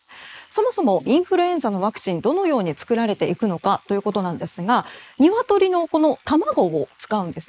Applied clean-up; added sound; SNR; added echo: neural mask model Resemble Enhance denoiser.